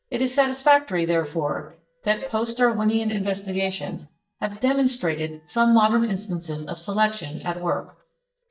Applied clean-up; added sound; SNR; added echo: neural mask model DeepFilterNet 3.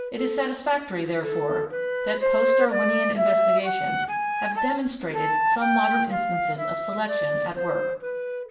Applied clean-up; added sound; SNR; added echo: none; Wind instrument, woodwind instrument; -5 dB; reverberation time 0.8 s.